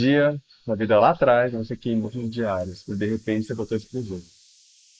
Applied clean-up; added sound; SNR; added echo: neural mask model Resemble Enhance denoiser.